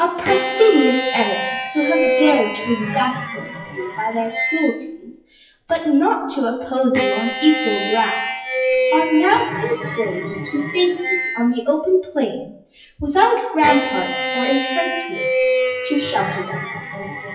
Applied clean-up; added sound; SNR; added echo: classical method WPE with log-MMSE.